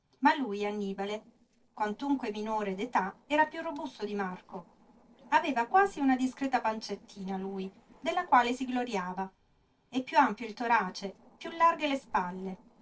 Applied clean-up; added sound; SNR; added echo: neural separator model SepFormer DNS4.